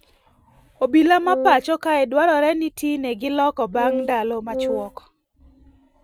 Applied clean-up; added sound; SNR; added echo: none; Wind instrument, woodwind instrument; 6 dB; none.